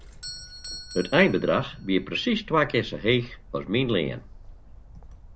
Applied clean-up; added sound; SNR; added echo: none; Bird + Doorbell; 16 dB; none.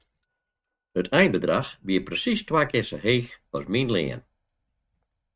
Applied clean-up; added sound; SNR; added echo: neural mask model RNNoise.